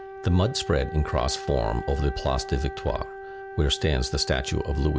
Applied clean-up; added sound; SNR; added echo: none; Wind instrument, woodwind instrument; 12 dB; none.